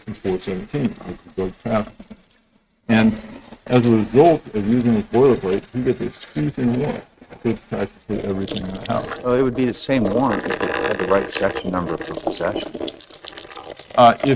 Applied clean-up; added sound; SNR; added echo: neural mask model RNNoise.